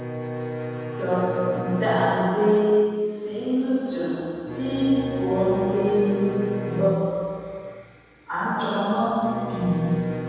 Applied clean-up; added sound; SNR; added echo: none; Bowed string instrument; 9 dB; reverberation time 2.1 s.